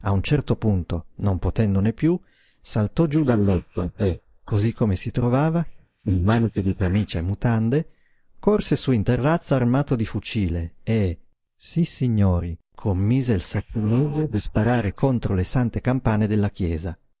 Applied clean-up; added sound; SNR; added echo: neural mask model Resemble Enhance denoiser.